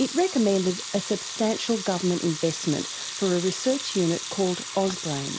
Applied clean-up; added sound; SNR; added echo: none; Sink (filling or washing) / Water tap, faucet / Liquid; 9 dB; none.